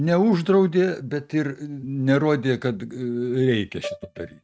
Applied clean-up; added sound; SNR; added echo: neural mask model RNNoise.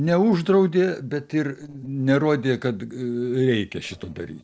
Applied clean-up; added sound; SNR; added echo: neural separator model SepFormer DNS4.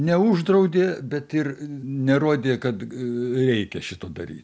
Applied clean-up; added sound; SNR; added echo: none; none; none; none.